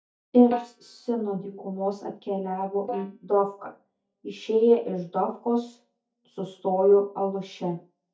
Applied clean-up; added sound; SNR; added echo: neural mask model DeepFilterNet 3.